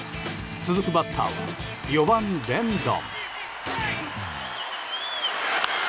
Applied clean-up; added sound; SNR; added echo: none; none; none; none.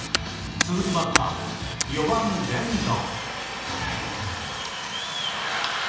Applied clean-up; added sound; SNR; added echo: none; Fire; 4 dB; reverberation time 1.1 s.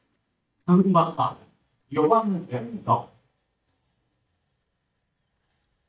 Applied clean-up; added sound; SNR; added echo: neural mask model DeepFilterNet 3.